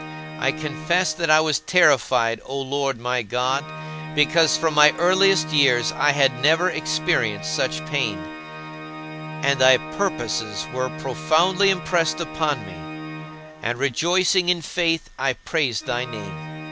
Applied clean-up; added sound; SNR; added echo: none; Organ; 12 dB; none.